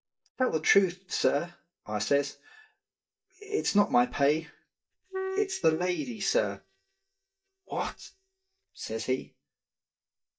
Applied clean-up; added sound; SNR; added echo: neural mask model DeepFilterNet 3.